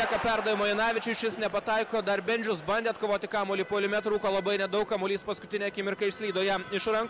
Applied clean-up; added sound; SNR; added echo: none; none; none; none.